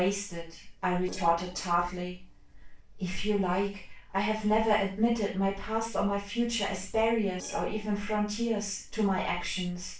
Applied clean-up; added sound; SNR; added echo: neural separator model SepFormer DNS4.